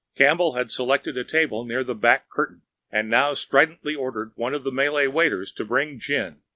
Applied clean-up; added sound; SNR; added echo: none; none; none; none.